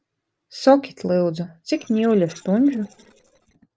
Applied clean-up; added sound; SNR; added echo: neural separator model SepFormer DNS4.